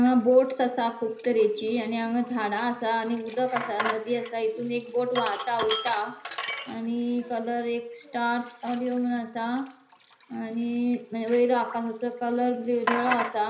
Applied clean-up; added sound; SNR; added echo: none; Sink (filling or washing); 10 dB; reverberation time 0.5 s.